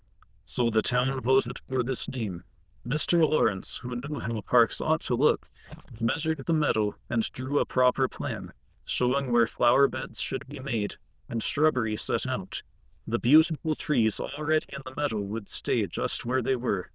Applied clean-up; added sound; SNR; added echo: neural diffusion model UNIVERSE++.